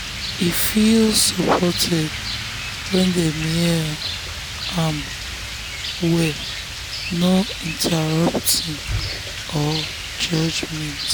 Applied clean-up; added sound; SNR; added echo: none; Rain; 6 dB; none.